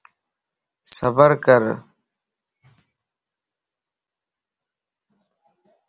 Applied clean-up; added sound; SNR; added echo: none; none; none; none.